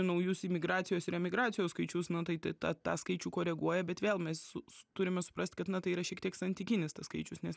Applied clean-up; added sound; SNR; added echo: none; none; none; none.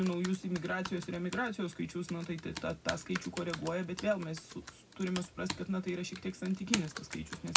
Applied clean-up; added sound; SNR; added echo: none; Computer keyboard; 6 dB; reverberation time 0.4 s.